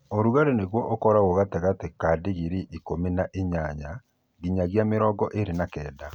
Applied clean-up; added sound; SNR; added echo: none; none; none; none.